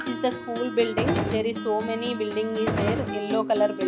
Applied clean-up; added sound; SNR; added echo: none; Gunshot, gunfire + Acoustic guitar; 3 dB; none.